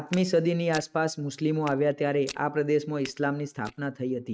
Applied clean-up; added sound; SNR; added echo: neural mask model RNNoise.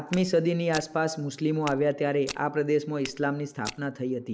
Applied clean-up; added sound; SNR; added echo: neural mask model Resemble Enhance denoiser.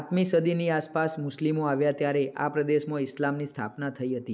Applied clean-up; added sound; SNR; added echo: none; none; none; none.